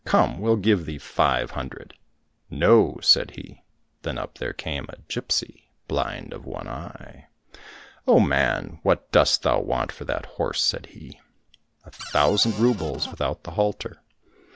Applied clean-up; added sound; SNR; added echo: none; Cupboard open or close; 13 dB; none.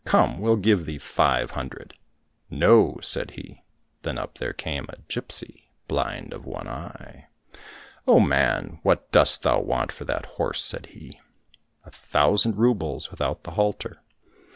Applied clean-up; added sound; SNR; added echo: none; none; none; none.